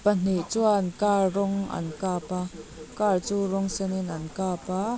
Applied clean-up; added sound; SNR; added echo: none; none; none; none.